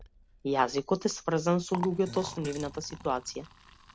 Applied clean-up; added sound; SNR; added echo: none; Fart + Liquid; 14 dB; none.